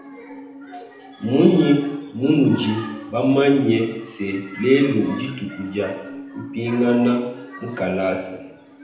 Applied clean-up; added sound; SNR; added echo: none; Musical instrument; 20 dB; reverberation time 0.8 s.